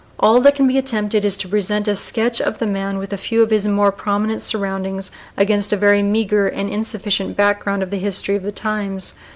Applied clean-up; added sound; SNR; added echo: none; none; none; none.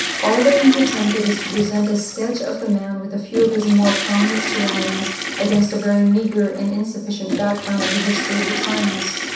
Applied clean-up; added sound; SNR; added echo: none; Toilet flush / Water; 6 dB; reverberation time 0.7 s.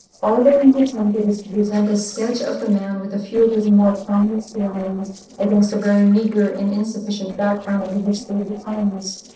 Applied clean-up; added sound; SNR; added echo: neural separator model SepFormer DNS4.